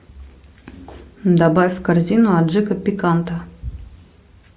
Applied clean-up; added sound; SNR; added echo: none; none; none; none.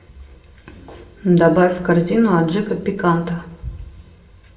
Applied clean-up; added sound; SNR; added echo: none; none; none; reverberation time 0.6 s.